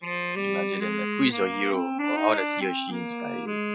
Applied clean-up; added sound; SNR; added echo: classical method Wiener filter.